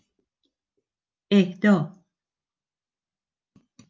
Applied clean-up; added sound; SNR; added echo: none; none; none; none.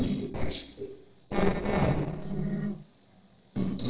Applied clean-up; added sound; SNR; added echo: neural separator model SepFormer DNS4.